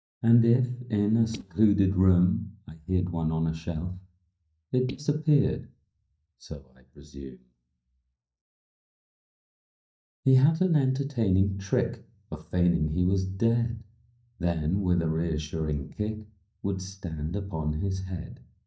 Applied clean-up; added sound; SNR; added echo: neural mask model DeepFilterNet 3.